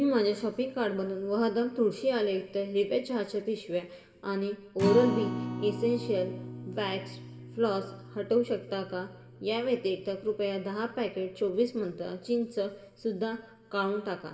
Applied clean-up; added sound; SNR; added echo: none; Acoustic guitar; 11 dB; reverberation time 2.9 s.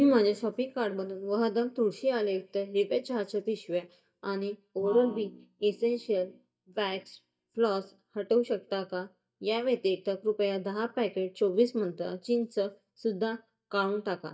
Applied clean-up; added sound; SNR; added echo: neural mask model DeepFilterNet 3.